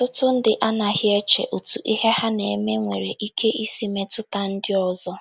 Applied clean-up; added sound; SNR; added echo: none; none; none; none.